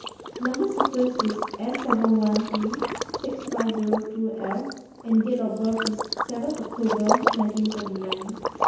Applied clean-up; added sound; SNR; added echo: none; Liquid; 3 dB; reverberation time 1.0 s.